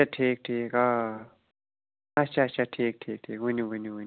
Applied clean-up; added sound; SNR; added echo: none; none; none; none.